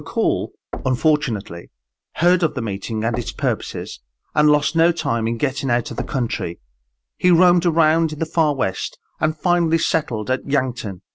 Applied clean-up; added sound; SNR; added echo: none; Knock; 17 dB; none.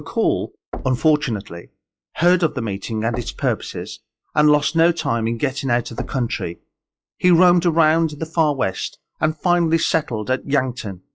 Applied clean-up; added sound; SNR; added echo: classical method log-MMSE.